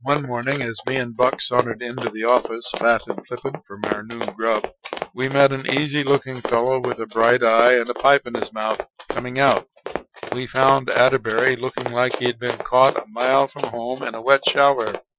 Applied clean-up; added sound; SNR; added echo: classical method Wiener filter.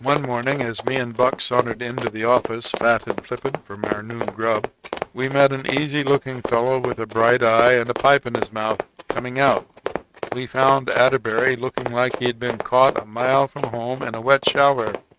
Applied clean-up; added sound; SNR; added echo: neural mask model RNNoise.